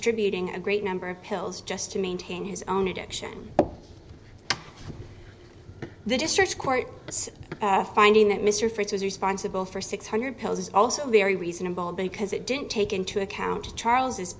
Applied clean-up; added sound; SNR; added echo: none; Run; 18 dB; none.